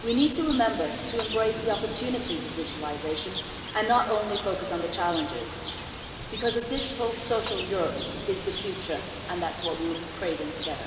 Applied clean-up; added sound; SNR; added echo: none; Bird; 7 dB; reverberation time 2.6 s.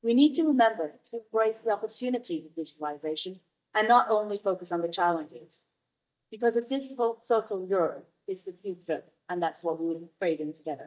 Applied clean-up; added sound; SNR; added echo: neural mask model DeepFilterNet 3.